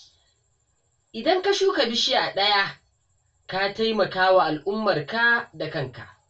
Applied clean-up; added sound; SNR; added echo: none; none; none; reverberation time 0.2 s.